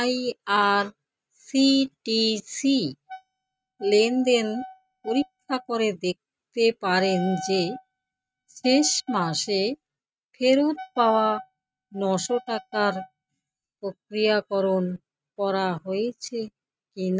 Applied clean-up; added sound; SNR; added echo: neural mask model RNNoise.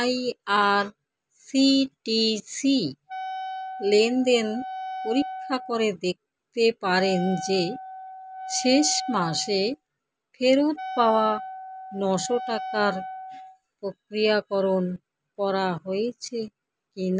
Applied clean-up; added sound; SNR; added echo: none; Wind instrument, woodwind instrument; 10 dB; none.